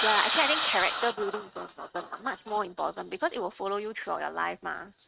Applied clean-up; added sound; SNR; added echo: neural mask model RNNoise.